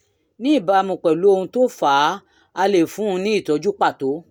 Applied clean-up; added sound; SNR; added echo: none; none; none; none.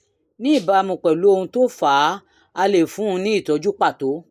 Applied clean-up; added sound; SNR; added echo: neural mask model Resemble Enhance denoiser.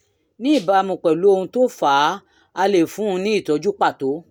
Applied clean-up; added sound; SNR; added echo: none; Rattle (instrument); 20 dB; none.